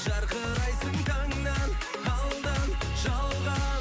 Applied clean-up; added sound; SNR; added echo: none; none; none; none.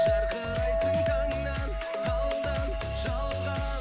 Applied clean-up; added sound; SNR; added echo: none; Chink, clink; -1 dB; none.